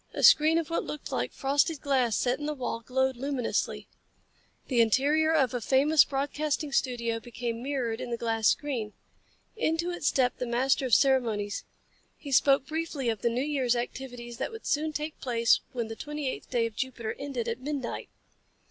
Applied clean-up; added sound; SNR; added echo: none; none; none; none.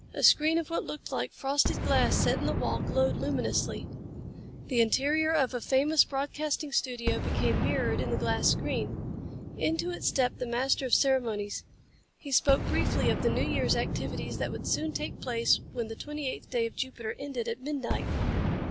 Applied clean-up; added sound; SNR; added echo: none; Boom; 3 dB; none.